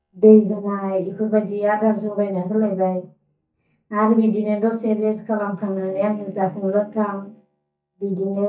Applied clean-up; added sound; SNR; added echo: neural mask model DeepFilterNet 3.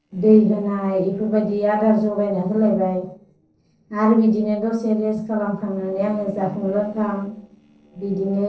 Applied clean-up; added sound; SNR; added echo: neural separator model SepFormer DNS4.